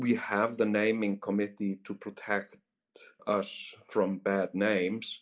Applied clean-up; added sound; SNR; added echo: none; none; none; none.